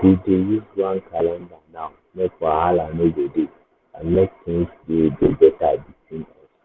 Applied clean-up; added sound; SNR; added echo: none; none; none; none.